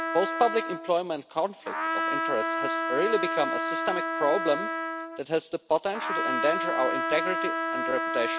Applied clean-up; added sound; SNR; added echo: none; Trumpet; 1 dB; none.